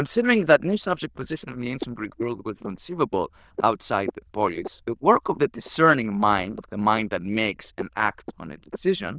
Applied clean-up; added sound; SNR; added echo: neural diffusion model UNIVERSE++.